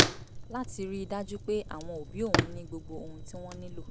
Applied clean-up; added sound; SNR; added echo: none; Fire; -4 dB; none.